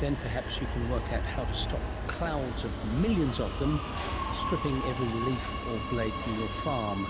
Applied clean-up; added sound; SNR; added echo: none; Subway, metro, underground; 1 dB; none.